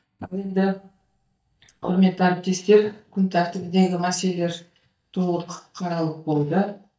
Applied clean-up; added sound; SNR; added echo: neural mask model DeepFilterNet 3.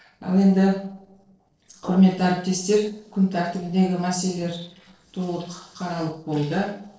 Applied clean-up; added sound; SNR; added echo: neural separator model SepFormer DNS4.